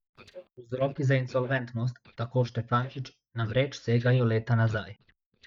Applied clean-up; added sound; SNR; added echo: neural mask model DeepFilterNet 3.